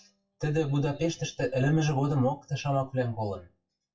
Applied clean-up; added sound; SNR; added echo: classical method WPE with log-MMSE.